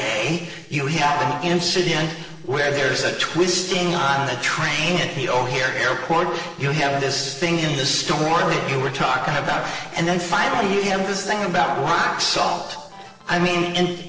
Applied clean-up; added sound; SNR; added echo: neural separator model SepFormer DNS4.